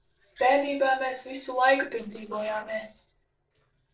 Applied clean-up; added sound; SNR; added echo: neural separator model SepFormer DNS4.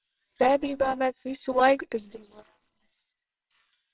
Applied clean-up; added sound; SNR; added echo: neural separator model SepFormer WHAMR!.